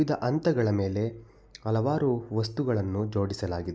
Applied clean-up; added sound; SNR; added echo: none; none; none; none.